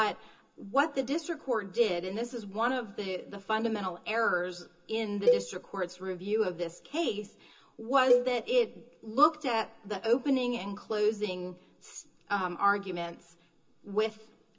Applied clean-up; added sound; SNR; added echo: none; Cowbell; 1 dB; reverberation time 0.2 s.